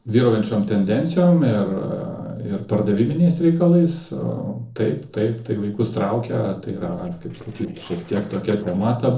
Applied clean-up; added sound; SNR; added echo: neural separator model SepFormer DNS4.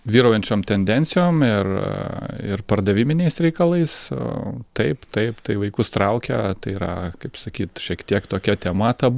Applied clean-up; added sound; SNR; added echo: none; none; none; none.